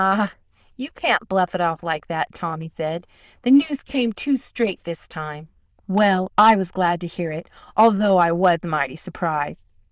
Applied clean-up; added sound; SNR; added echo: neural diffusion model UNIVERSE++.